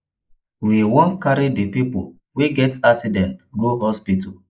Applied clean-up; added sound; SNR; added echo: neural mask model Resemble Enhance denoiser.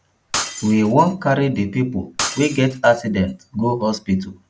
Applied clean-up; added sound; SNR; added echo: none; Shatter; 11 dB; none.